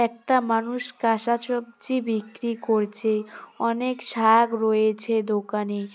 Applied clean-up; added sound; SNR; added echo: none; none; none; none.